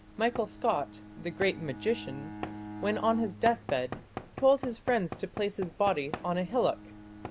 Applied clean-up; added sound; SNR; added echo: none; Bowed string instrument + Knock / Wood; 12 dB; none.